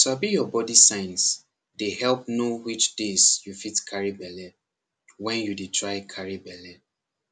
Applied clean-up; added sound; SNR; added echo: none; none; none; none.